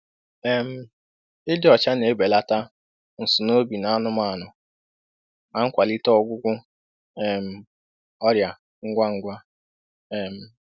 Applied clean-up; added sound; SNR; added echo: none; none; none; none.